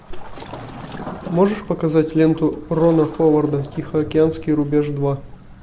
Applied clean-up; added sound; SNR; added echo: none; Waves, surf; 16 dB; none.